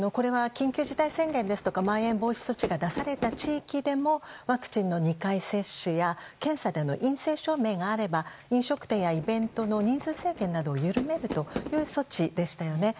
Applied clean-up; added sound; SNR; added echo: none; Fireworks; 11 dB; none.